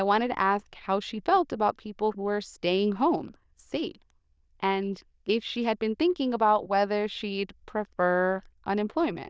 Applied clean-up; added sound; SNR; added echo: neural diffusion model UNIVERSE++.